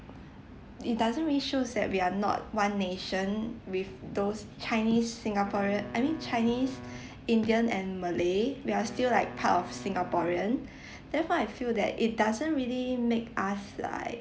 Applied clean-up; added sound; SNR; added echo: none; Wind instrument, woodwind instrument; 15 dB; none.